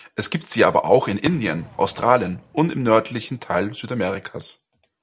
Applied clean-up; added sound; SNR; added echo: none; Fireworks; 19 dB; none.